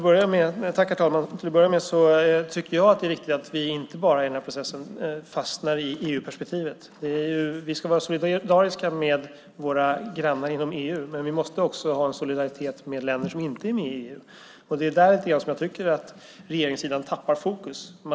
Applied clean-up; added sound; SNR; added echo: none; none; none; none.